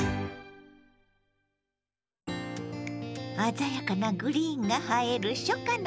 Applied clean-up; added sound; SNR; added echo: none; none; none; none.